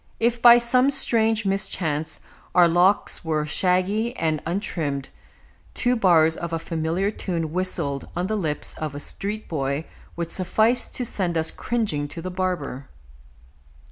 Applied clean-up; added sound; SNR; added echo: none; none; none; none.